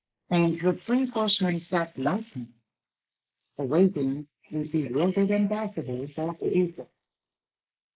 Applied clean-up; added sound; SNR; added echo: neural mask model Resemble Enhance denoiser.